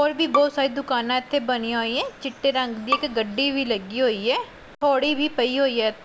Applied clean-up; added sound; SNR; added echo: none; Bowed string instrument; 10 dB; none.